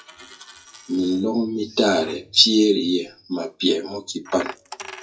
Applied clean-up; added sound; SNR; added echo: classical method WPE with log-MMSE.